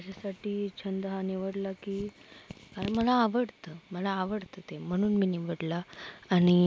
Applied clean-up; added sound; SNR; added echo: none; none; none; none.